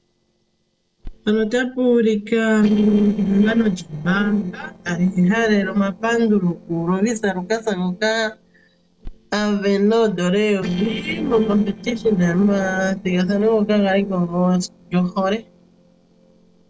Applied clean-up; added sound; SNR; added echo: neural separator model SepFormer DNS4.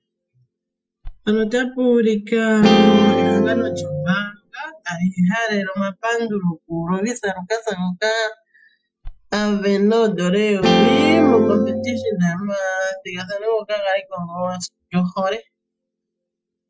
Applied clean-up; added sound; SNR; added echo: classical method Wiener filter.